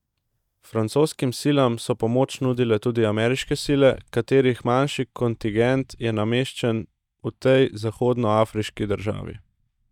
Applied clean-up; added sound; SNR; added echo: neural mask model DeepFilterNet 3.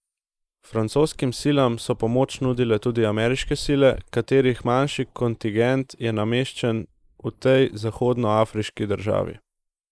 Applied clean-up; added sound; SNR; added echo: neural mask model Resemble Enhance denoiser.